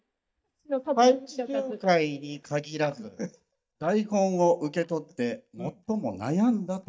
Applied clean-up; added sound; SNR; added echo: neural mask model DeepFilterNet 3.